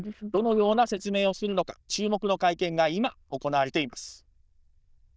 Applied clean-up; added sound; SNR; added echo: neural diffusion model UNIVERSE++.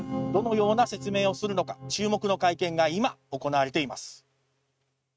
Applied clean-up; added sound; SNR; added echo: neural mask model RNNoise.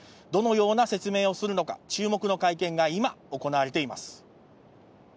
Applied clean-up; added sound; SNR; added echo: none; none; none; none.